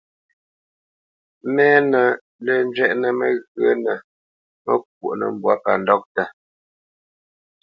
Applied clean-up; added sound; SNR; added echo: none; none; none; none.